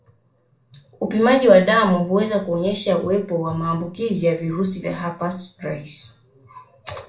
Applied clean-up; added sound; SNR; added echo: none; none; none; reverberation time 0.3 s.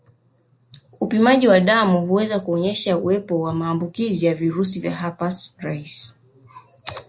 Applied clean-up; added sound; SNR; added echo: none; none; none; none.